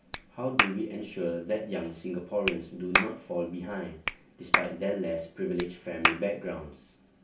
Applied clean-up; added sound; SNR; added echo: none; Clapping; 0 dB; reverberation time 0.3 s.